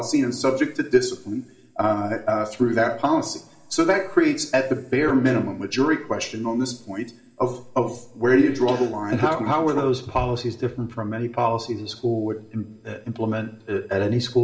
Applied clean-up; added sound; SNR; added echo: none; none; none; reverberation time 1.3 s.